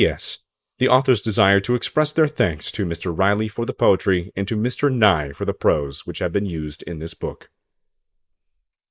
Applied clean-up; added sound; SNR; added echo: neural mask model Resemble Enhance denoiser.